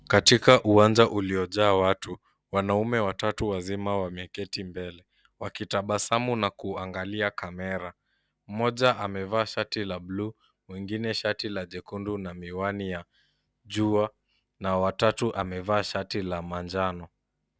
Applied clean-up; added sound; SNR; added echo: none; none; none; none.